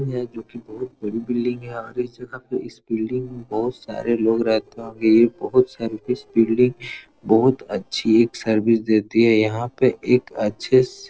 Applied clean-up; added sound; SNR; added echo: neural separator model SepFormer DNS4.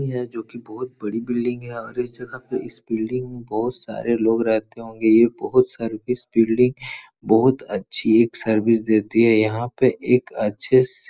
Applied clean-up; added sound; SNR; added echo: none; none; none; none.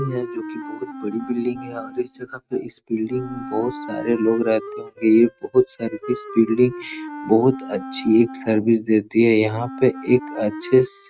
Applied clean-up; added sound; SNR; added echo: neural mask model RNNoise.